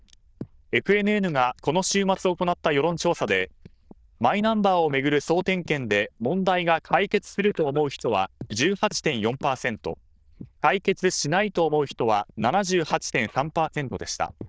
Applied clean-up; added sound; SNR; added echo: neural diffusion model UNIVERSE++.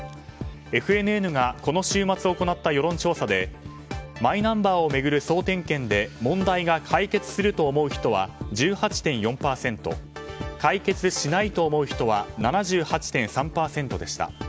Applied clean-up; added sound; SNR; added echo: none; none; none; none.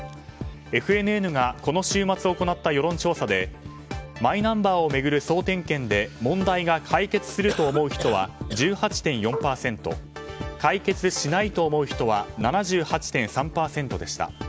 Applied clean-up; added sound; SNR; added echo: none; Cough + Marimba, xylophone; 11 dB; none.